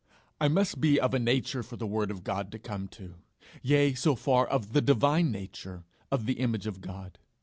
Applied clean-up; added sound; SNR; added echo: none; none; none; none.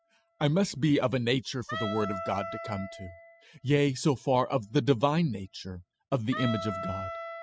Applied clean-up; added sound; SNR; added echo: classical method spectral subtraction.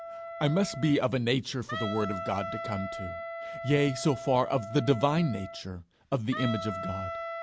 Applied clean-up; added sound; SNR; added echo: none; Wind instrument, woodwind instrument; 9 dB; none.